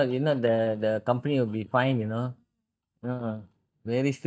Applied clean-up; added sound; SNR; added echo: neural mask model DeepFilterNet 3.